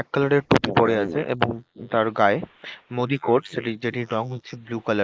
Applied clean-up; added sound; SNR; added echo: neural mask model Resemble Enhance denoiser.